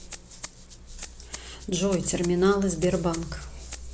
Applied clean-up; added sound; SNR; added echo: none; Rattle (instrument); 17 dB; none.